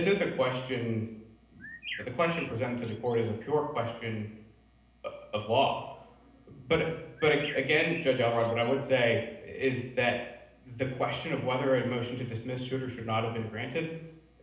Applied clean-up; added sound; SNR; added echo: none; Bird; 12 dB; reverberation time 0.8 s.